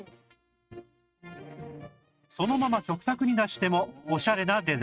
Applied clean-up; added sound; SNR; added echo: neural mask model RNNoise.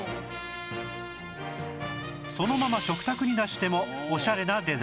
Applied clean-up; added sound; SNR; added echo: none; Bowed string instrument; 15 dB; none.